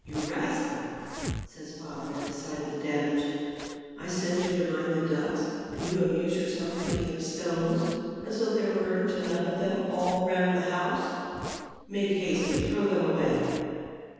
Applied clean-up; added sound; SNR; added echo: none; Zipper (clothing); 13 dB; reverberation time 2.1 s.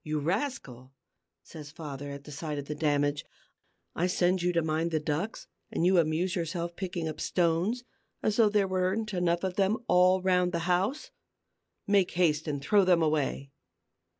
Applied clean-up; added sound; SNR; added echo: none; none; none; none.